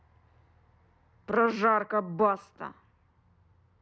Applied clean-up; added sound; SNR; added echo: none; none; none; none.